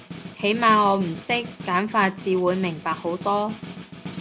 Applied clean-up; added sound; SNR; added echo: none; Snare drum; 14 dB; none.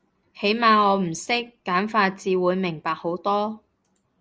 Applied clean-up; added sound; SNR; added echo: none; none; none; none.